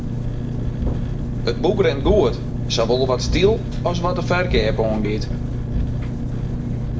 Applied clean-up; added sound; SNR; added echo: none; Engine; 0 dB; reverberation time 0.6 s.